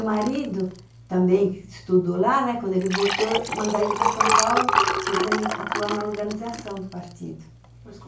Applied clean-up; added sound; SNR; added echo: none; Liquid; 2 dB; reverberation time 0.3 s.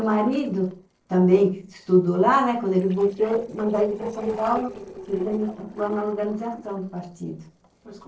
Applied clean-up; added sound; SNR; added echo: neural separator model SepFormer DNS4.